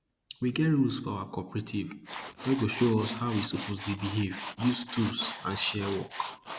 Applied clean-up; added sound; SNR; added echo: none; Tools; 11 dB; none.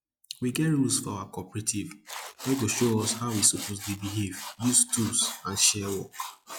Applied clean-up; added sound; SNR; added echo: classical method log-MMSE.